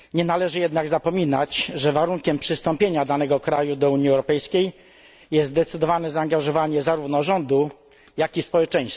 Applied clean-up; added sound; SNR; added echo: none; none; none; none.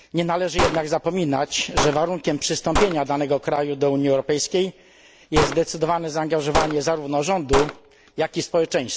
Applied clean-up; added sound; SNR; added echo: none; Gunshot, gunfire; 5 dB; none.